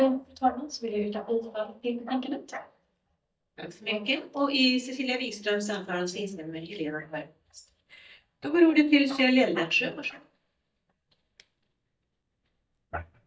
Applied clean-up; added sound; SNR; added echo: neural mask model DeepFilterNet 3.